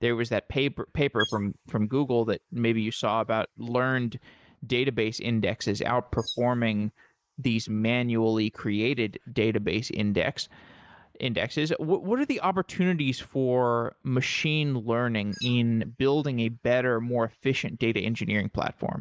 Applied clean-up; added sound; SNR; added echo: neural mask model Resemble Enhance denoiser.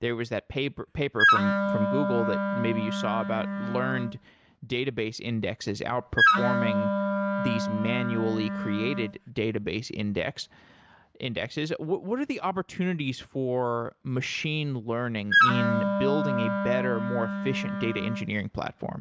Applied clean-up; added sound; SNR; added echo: none; Wind instrument, woodwind instrument; -3 dB; none.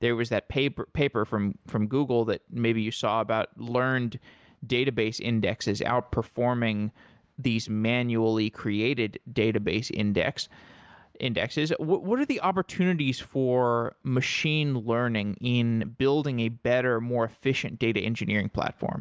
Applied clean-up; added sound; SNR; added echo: none; none; none; none.